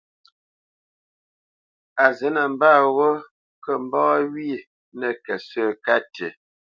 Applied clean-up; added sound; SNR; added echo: none; none; none; none.